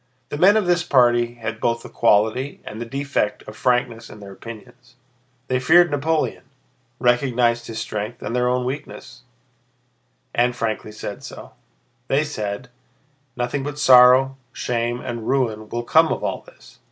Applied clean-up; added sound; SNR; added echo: none; none; none; none.